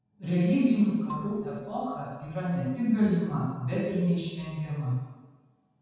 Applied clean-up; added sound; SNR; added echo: none; Marimba, xylophone; 17 dB; reverberation time 1.2 s.